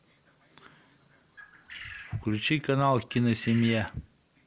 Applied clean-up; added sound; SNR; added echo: none; Bird; 16 dB; none.